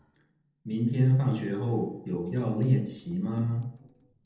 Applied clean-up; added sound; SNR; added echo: neural separator model SepFormer DNS4.